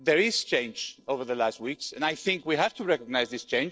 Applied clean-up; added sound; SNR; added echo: neural separator model SepFormer DNS4.